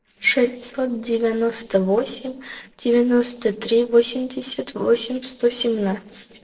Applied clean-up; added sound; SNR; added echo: neural separator model SepFormer DNS4.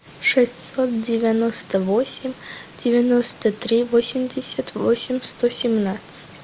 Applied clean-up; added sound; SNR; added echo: none; none; none; none.